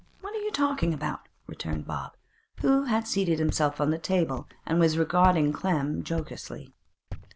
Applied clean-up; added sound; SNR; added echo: none; Walk, footsteps; 13 dB; none.